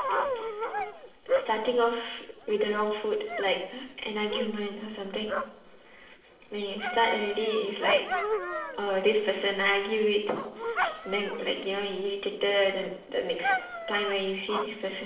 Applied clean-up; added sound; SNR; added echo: neural separator model SepFormer DNS4.